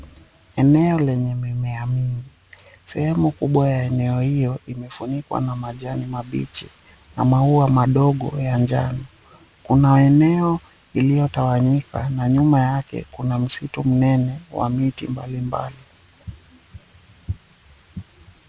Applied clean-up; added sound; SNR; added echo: none; none; none; none.